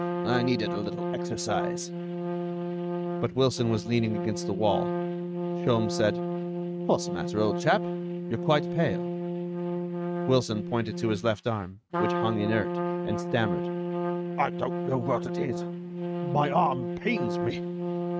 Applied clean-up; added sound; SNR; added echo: neural mask model RNNoise.